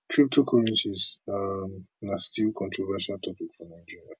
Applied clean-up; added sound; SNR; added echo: none; none; none; none.